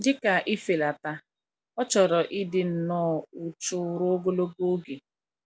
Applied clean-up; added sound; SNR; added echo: none; none; none; none.